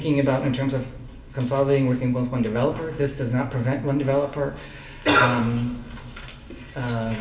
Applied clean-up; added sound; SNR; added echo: none; none; none; reverberation time 1.0 s.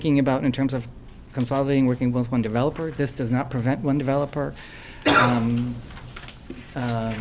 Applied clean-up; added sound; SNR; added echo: none; none; none; none.